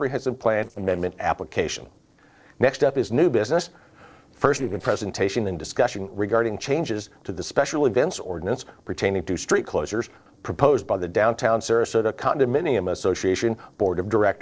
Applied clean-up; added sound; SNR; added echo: neural separator model SepFormer DNS4.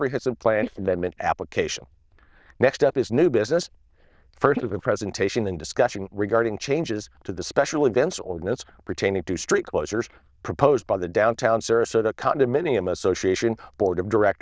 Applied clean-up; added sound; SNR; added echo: neural diffusion model UNIVERSE++.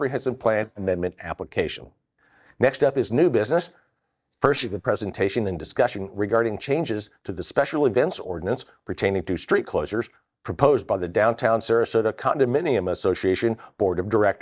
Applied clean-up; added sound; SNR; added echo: neural mask model DeepFilterNet 3.